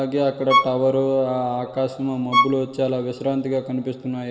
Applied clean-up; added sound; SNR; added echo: none; Bowed string instrument; 3 dB; reverberation time 2.1 s.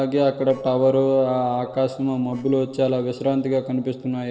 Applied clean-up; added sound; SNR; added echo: neural separator model SepFormer DNS4.